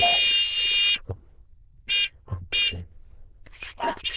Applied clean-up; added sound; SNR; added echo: neural diffusion model UNIVERSE++.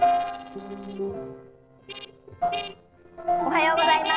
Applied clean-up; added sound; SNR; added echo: neural separator model SepFormer DNS4.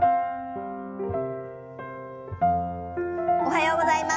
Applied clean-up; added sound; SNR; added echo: none; none; none; none.